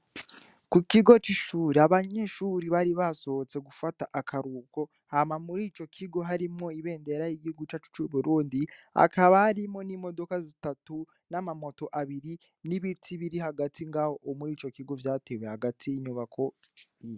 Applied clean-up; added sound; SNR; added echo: none; none; none; none.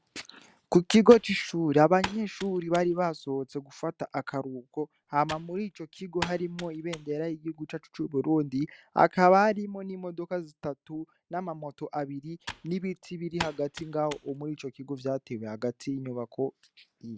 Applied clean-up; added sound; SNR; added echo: none; Computer keyboard; 15 dB; none.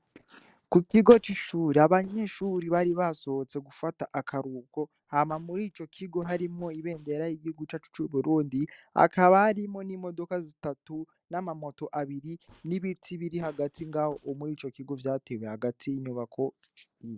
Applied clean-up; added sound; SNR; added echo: neural separator model SepFormer DNS4.